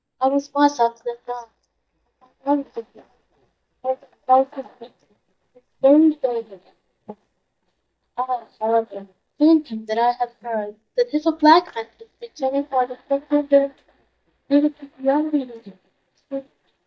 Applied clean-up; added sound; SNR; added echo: neural mask model DeepFilterNet 3.